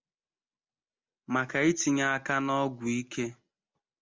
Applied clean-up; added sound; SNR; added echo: none; none; none; none.